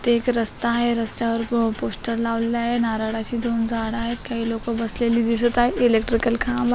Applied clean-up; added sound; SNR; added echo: none; none; none; none.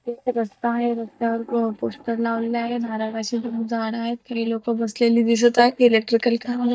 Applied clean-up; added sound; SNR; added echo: neural mask model DeepFilterNet 3.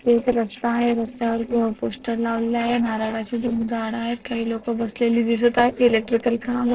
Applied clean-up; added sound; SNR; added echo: neural separator model SepFormer DNS4.